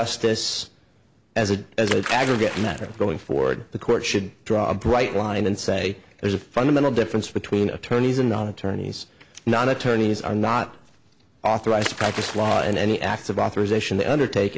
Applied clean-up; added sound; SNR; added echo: none; Splash, splatter; 12 dB; none.